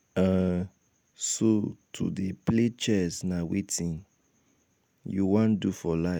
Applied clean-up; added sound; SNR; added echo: none; none; none; none.